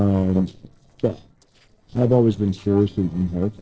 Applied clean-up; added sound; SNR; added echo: neural separator model SepFormer DNS4.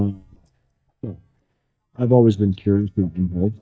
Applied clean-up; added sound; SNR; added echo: neural mask model DeepFilterNet 3.